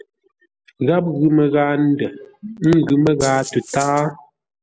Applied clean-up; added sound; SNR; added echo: none; Rattle (instrument); 14 dB; none.